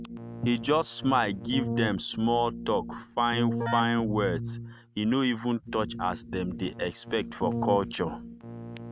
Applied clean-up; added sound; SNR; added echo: neural mask model RNNoise.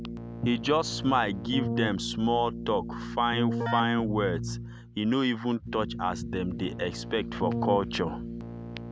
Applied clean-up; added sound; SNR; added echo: none; Keyboard (musical); 5 dB; none.